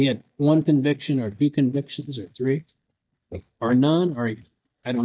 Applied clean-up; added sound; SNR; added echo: neural mask model DeepFilterNet 3.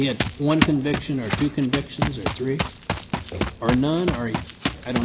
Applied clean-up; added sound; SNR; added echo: none; Run; 2 dB; none.